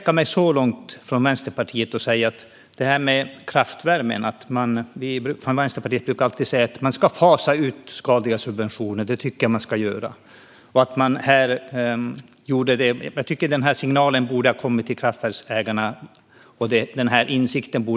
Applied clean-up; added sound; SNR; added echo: none; none; none; none.